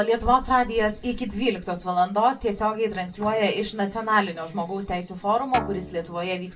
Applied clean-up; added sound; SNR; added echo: none; Guitar; 11 dB; reverberation time 0.2 s.